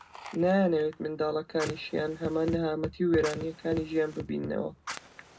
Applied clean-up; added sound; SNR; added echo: none; Fire; 17 dB; reverberation time 0.2 s.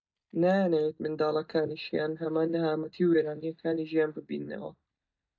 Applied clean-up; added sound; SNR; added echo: neural mask model DeepFilterNet 3.